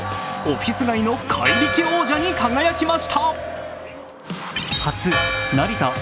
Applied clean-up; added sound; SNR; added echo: none; Church bell; 6 dB; none.